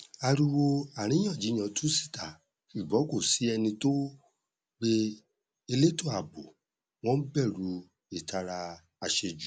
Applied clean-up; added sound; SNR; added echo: none; none; none; none.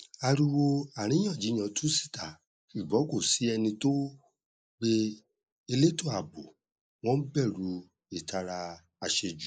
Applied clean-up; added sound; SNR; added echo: neural mask model Resemble Enhance denoiser.